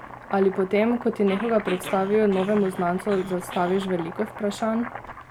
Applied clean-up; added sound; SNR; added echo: none; Growling + Domestic sounds, home sounds; 13 dB; none.